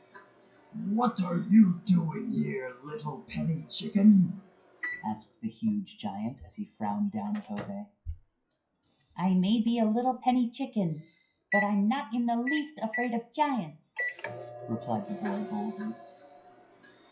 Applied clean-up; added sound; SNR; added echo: classical method WPE with log-MMSE.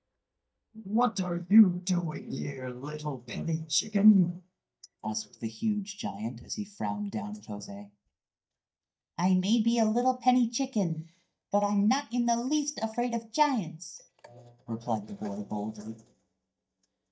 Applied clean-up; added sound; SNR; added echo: neural mask model DeepFilterNet 3.